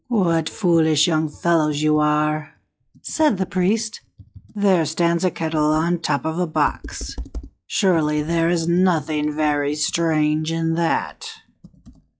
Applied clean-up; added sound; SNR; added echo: classical method log-MMSE.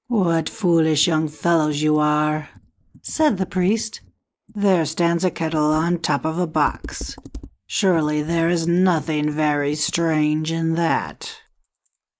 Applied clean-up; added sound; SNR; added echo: neural mask model Resemble Enhance denoiser.